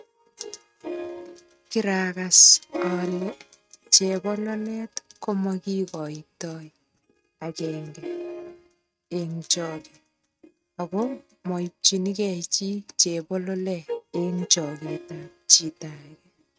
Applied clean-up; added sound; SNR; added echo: neural mask model RNNoise.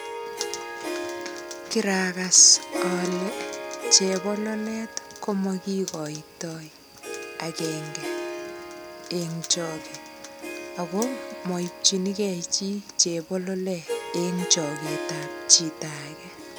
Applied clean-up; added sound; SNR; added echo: none; Harp; 9 dB; none.